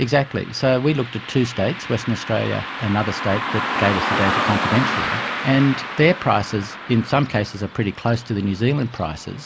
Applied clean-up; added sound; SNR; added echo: none; Car passing by; 6 dB; none.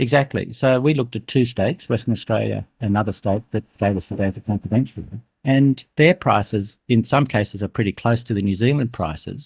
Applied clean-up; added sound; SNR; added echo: neural mask model DeepFilterNet 3.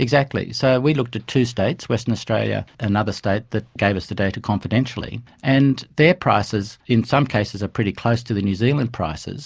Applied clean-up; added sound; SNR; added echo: none; none; none; none.